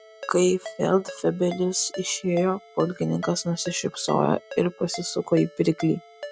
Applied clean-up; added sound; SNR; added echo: none; Ringtone; 17 dB; none.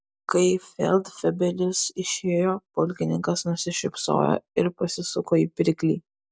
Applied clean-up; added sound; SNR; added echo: none; none; none; none.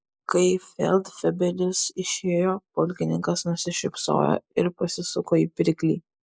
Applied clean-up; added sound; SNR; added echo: neural mask model Resemble Enhance denoiser.